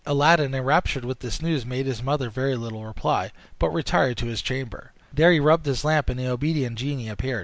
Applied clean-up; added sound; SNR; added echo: none; none; none; none.